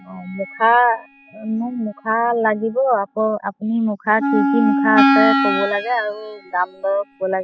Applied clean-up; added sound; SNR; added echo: classical method spectral subtraction.